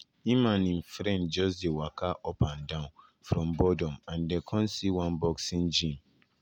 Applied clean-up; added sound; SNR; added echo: none; none; none; none.